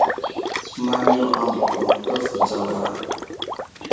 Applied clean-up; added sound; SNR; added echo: none; Water / Liquid; -4 dB; reverberation time 1.1 s.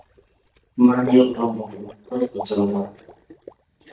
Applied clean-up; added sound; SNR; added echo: neural mask model DeepFilterNet 3.